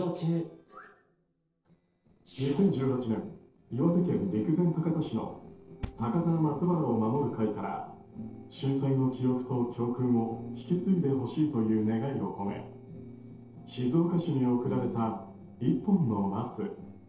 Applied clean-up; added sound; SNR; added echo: neural separator model SepFormer DNS4.